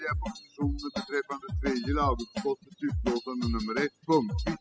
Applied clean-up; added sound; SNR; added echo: classical method spectral subtraction.